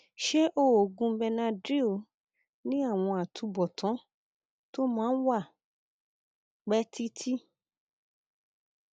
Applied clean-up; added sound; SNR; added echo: none; none; none; none.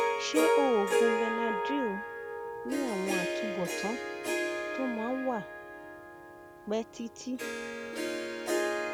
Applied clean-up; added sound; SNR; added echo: none; Harp; -3 dB; none.